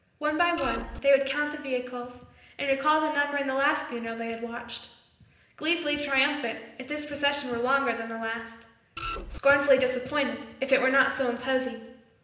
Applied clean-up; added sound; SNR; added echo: none; Printer; 7 dB; reverberation time 0.9 s.